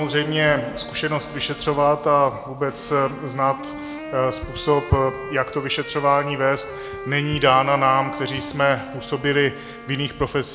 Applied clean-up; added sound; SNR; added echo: none; Wind instrument, woodwind instrument; 14 dB; none.